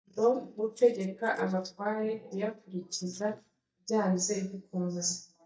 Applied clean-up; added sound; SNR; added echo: neural mask model DeepFilterNet 3.